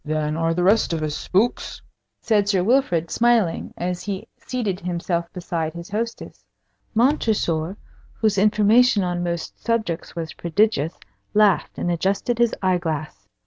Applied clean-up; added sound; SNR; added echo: none; Bass drum; 19 dB; none.